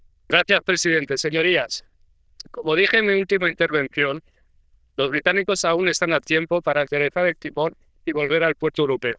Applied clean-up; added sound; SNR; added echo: neural diffusion model UNIVERSE++.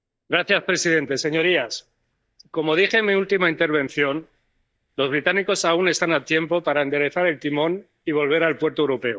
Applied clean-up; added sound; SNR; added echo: neural mask model DeepFilterNet 3.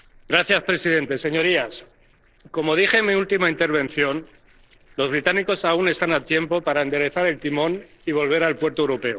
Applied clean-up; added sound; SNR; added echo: neural separator model SepFormer DNS4.